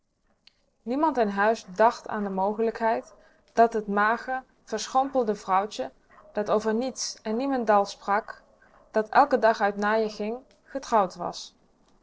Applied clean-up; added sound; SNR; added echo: neural separator model SepFormer DNS4.